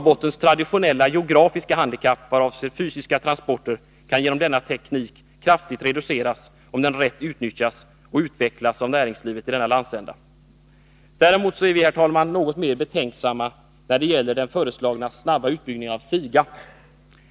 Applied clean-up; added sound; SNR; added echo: none; none; none; none.